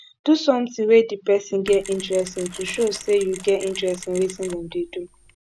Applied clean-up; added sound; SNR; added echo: none; Mechanisms; 13 dB; none.